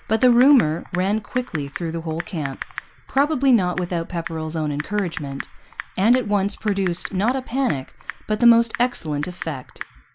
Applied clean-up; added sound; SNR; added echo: none; Typing; 15 dB; none.